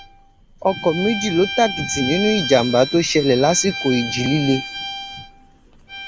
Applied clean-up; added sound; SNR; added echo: none; Bowed string instrument; 9 dB; none.